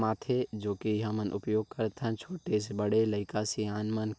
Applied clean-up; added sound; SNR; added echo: none; none; none; none.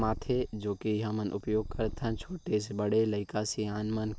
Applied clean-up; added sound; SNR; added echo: none; Purr; 12 dB; none.